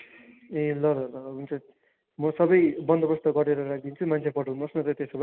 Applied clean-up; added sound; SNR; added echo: none; none; none; none.